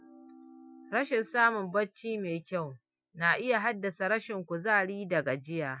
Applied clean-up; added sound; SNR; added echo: classical method Wiener filter.